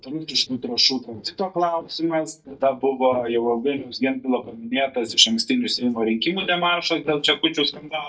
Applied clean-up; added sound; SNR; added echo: neural mask model DeepFilterNet 3.